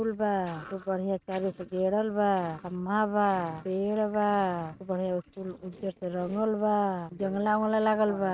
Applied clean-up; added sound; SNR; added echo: neural mask model RNNoise.